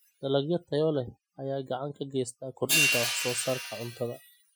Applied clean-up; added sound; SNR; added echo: classical method Wiener filter.